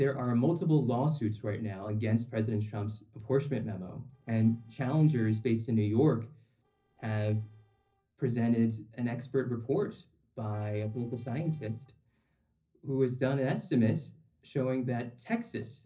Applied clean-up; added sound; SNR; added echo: neural separator model SepFormer DNS4.